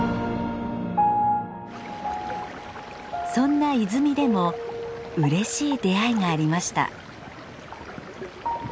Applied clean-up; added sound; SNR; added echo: none; Piano; 6 dB; none.